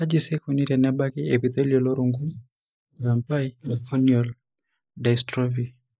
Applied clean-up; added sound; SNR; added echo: neural mask model Resemble Enhance denoiser.